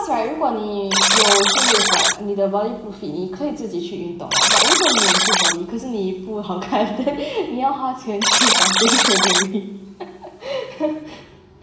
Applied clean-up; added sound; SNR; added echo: none; Alarm; -4 dB; reverberation time 1.0 s.